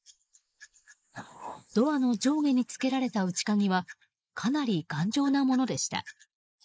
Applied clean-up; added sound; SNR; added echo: neural mask model Resemble Enhance denoiser.